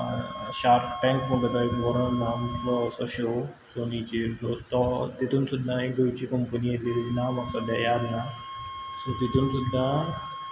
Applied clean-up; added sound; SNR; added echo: none; Wind instrument, woodwind instrument; 13 dB; none.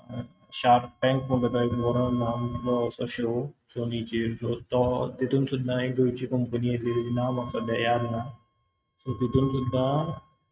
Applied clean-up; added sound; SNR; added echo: neural mask model RNNoise.